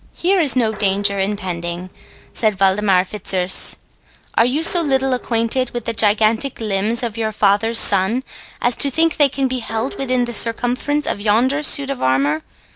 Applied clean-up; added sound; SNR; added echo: none; Dishes, pots, and pans; 19 dB; none.